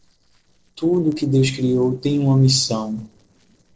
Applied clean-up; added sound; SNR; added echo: neural separator model SepFormer DNS4.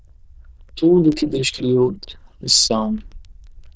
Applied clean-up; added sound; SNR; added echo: neural diffusion model UNIVERSE++.